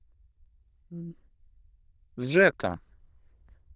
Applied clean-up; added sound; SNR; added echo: neural diffusion model UNIVERSE++.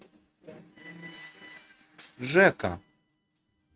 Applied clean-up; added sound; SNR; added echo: neural mask model RNNoise.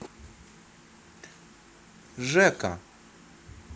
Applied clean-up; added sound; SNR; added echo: none; none; none; none.